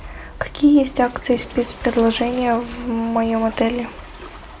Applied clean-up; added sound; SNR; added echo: none; Waves, surf; 19 dB; none.